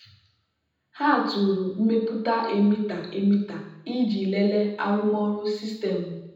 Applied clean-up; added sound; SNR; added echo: none; none; none; reverberation time 0.8 s.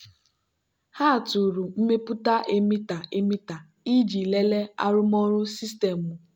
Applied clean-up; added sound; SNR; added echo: none; none; none; none.